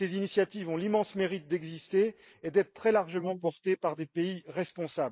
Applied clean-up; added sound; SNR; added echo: neural mask model Resemble Enhance denoiser.